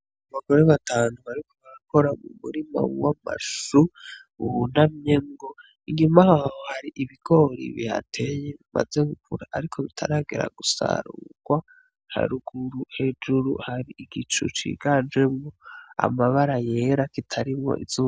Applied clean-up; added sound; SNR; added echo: none; none; none; none.